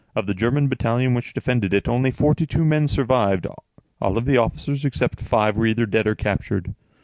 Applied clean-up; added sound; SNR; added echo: none; none; none; none.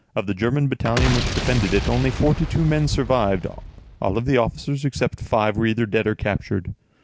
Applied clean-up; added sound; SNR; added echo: none; Boom; 5 dB; none.